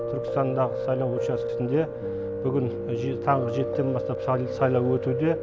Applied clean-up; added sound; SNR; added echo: none; Piano; 3 dB; none.